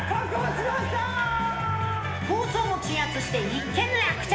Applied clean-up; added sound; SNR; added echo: none; Fixed-wing aircraft, airplane; 19 dB; reverberation time 1.1 s.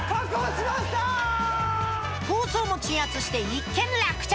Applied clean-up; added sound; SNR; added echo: none; none; none; none.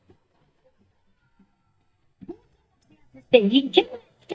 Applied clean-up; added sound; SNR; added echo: neural mask model DeepFilterNet 3.